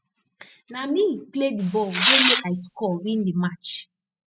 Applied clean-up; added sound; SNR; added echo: classical method spectral subtraction.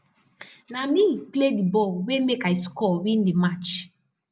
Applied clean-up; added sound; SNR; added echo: none; none; none; none.